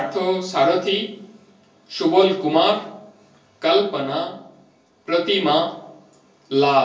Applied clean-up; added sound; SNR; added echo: none; none; none; reverberation time 0.3 s.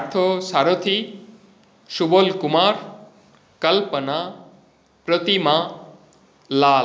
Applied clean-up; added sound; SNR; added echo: none; none; none; none.